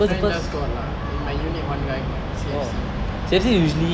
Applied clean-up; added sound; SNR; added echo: none; none; none; none.